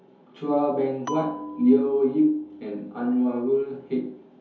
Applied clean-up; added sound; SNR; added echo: none; Bell; 15 dB; reverberation time 0.5 s.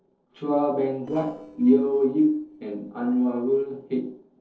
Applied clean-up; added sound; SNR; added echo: neural separator model SepFormer DNS4.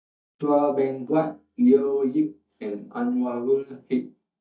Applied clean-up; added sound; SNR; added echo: neural mask model DeepFilterNet 3.